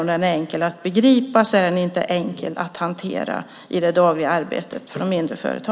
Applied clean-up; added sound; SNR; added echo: none; none; none; none.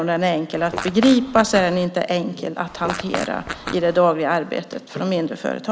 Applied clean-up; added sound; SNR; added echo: none; Fart; 10 dB; none.